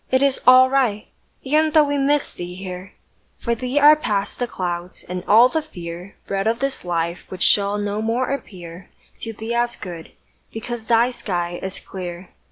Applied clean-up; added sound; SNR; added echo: none; none; none; none.